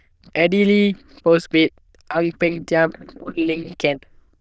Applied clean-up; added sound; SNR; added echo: neural diffusion model UNIVERSE++.